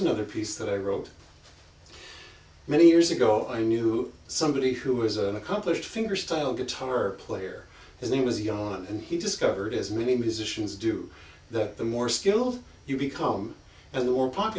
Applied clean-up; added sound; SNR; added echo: none; none; none; none.